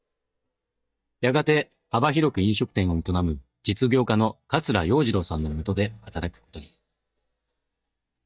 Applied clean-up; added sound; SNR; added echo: neural mask model DeepFilterNet 3.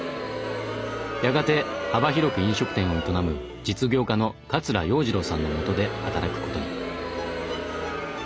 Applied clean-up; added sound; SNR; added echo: none; Crowd; 6 dB; none.